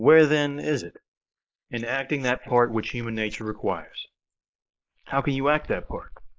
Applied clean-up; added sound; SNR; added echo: neural mask model Resemble Enhance denoiser.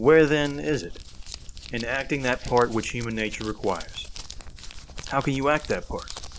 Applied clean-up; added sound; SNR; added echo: none; Crumpling, crinkling; 12 dB; none.